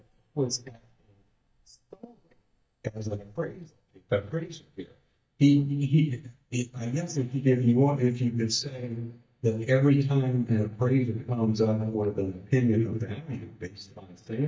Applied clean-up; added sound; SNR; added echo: neural mask model DeepFilterNet 3.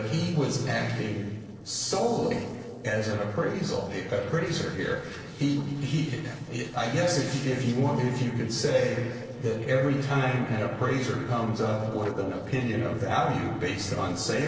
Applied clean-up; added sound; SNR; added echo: neural separator model SepFormer DNS4.